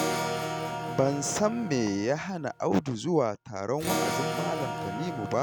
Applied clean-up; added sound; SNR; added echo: none; Electric guitar / Acoustic guitar; 4 dB; none.